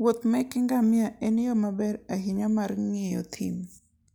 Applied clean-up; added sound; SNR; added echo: none; none; none; none.